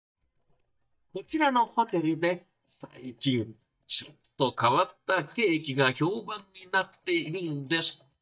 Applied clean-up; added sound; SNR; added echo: neural mask model DeepFilterNet 3.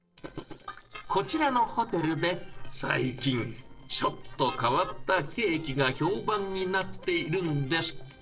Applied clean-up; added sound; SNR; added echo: neural separator model SepFormer DNS4.